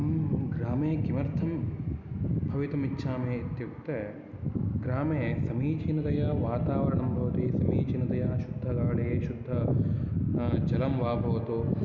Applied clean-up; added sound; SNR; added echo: none; none; none; none.